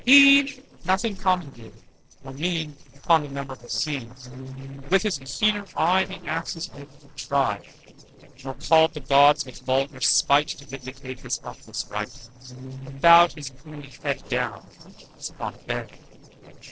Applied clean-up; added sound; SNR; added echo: neural separator model SepFormer DNS4.